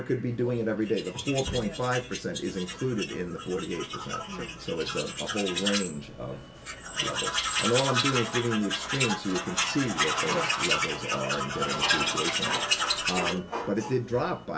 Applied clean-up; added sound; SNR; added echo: none; Tools; 1 dB; none.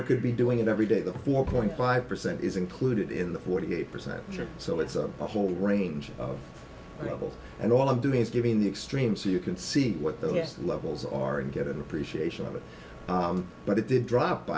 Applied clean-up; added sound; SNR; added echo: none; none; none; none.